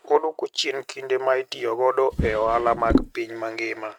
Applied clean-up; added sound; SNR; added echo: neural mask model RNNoise.